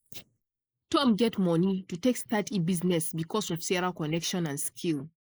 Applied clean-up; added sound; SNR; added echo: neural mask model Resemble Enhance denoiser.